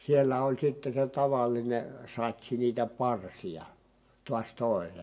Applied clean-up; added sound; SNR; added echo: none; none; none; reverberation time 0.6 s.